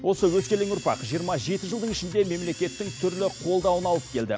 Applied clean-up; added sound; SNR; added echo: none; Camera; 17 dB; none.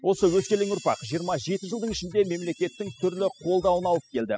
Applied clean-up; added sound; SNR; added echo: classical method spectral subtraction.